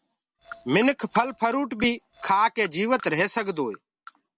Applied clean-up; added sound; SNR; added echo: none; Glass; 12 dB; none.